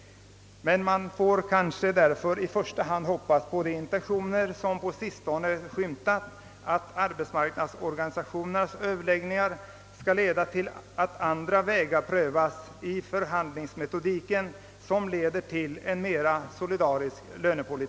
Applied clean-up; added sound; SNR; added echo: none; none; none; none.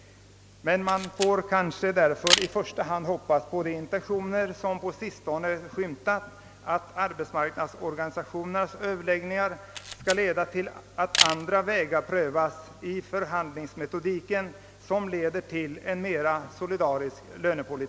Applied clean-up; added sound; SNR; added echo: none; Camera; 3 dB; none.